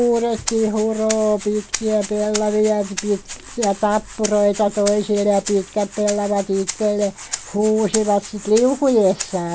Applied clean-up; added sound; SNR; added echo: none; Rattle (instrument); 12 dB; none.